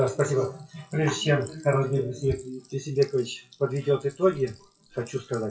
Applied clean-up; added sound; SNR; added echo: classical method WPE with log-MMSE.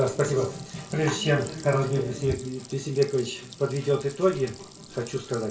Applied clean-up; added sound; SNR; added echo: none; Stream; 20 dB; reverberation time 0.2 s.